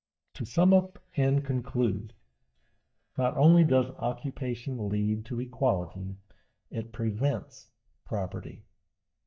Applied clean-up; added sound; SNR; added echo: neural mask model DeepFilterNet 3.